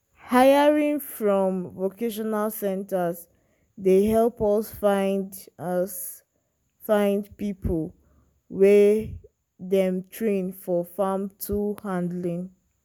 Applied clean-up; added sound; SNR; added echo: none; none; none; none.